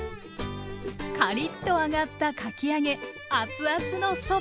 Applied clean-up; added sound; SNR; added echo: none; Hammer; 14 dB; none.